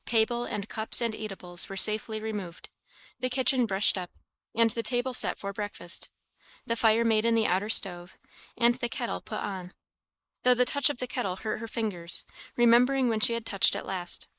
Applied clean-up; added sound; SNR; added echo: neural mask model Resemble Enhance denoiser.